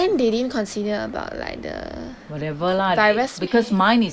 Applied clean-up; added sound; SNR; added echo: neural mask model Resemble Enhance denoiser.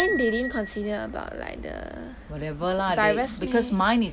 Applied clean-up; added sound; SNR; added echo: none; Bicycle bell; -3 dB; none.